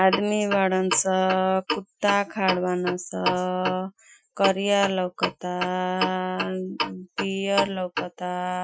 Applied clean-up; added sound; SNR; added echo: classical method Wiener filter.